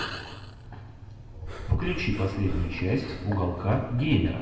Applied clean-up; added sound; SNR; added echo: none; Breathing; 8 dB; reverberation time 1.3 s.